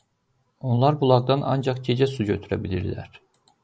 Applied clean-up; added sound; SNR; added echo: none; none; none; none.